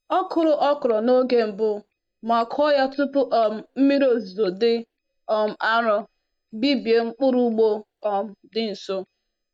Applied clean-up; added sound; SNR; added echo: neural mask model DeepFilterNet 3.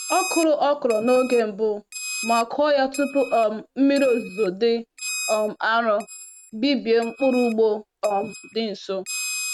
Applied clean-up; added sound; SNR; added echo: neural mask model RNNoise.